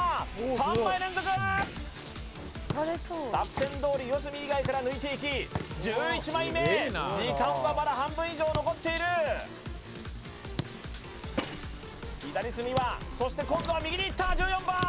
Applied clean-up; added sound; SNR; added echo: none; Drip / Trickle, dribble / Bathtub (filling or washing) / Water tap, faucet; 15 dB; none.